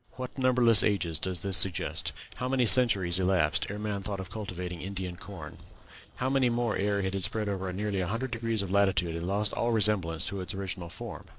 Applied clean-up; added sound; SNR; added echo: neural separator model SepFormer DNS4.